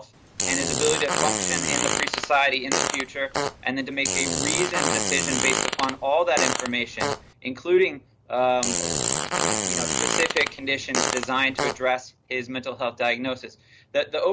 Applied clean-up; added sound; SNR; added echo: none; Fart; -1 dB; none.